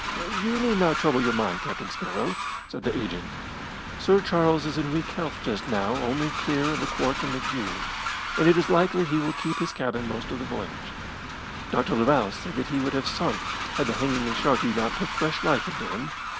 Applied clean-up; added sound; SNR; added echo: none; Train; 5 dB; none.